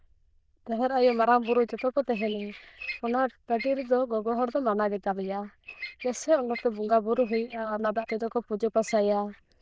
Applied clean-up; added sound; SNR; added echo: neural diffusion model UNIVERSE++.